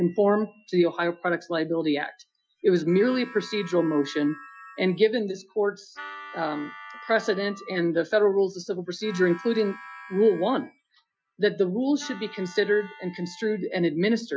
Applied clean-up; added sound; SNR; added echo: classical method Wiener filter.